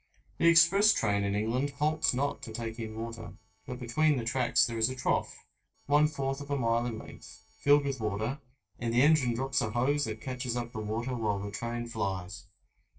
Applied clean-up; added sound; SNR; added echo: neural separator model SepFormer DNS4.